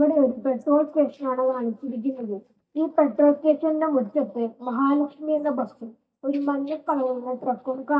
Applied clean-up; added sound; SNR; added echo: neural mask model DeepFilterNet 3.